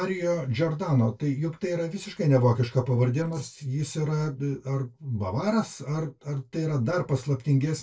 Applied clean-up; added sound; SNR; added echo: neural separator model SepFormer DNS4.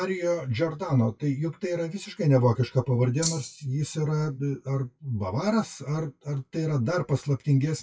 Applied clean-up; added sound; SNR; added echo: classical method WPE with log-MMSE.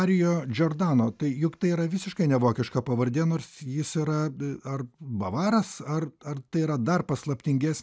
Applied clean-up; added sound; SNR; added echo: none; none; none; none.